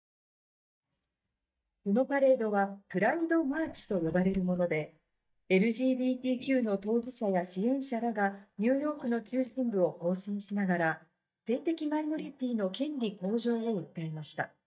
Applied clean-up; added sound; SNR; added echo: neural mask model DeepFilterNet 3.